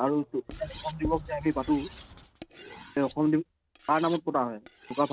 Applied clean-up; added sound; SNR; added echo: none; Writing + Cutlery, silverware; 15 dB; none.